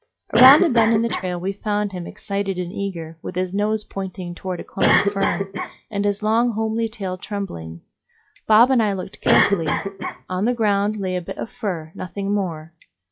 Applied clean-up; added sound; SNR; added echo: classical method log-MMSE.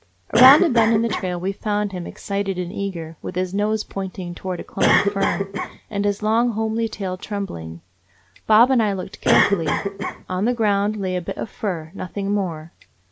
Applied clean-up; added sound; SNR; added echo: none; Cough; 5 dB; none.